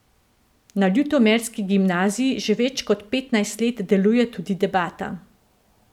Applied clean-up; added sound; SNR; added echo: none; none; none; none.